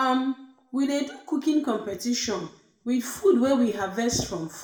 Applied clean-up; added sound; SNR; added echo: none; none; none; reverberation time 0.5 s.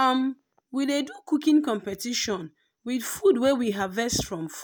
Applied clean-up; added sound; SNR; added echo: none; none; none; none.